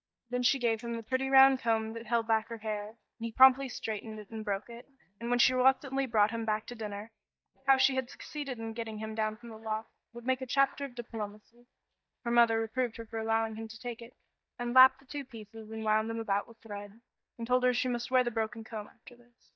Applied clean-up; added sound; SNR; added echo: neural mask model DeepFilterNet 3.